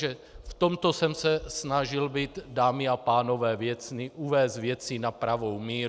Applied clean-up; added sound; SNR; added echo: none; none; none; none.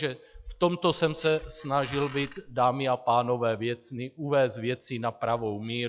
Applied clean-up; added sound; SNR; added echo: classical method log-MMSE.